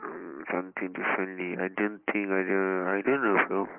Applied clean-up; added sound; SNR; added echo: neural mask model Resemble Enhance denoiser.